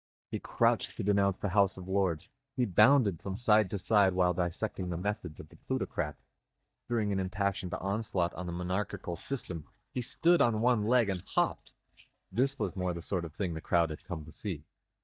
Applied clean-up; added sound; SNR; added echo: neural mask model DeepFilterNet 3.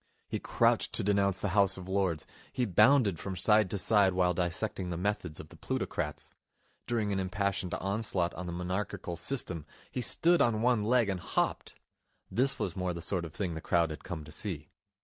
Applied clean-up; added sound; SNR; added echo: none; none; none; none.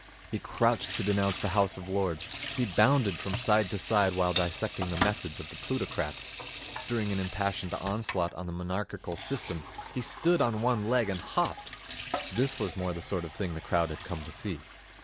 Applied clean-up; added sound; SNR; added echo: none; Sink (filling or washing) / Water tap, faucet; 10 dB; none.